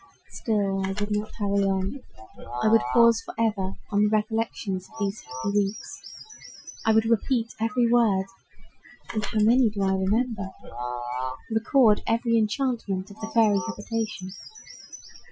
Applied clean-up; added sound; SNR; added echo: classical method Wiener filter.